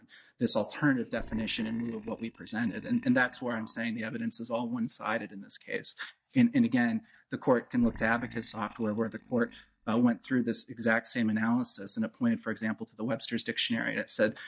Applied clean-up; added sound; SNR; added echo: neural mask model DeepFilterNet 3.